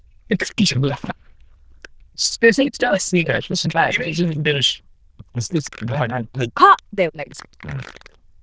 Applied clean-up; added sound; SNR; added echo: neural diffusion model UNIVERSE++.